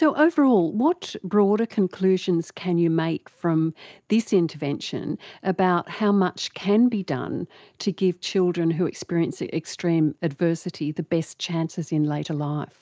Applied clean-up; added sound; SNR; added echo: none; none; none; none.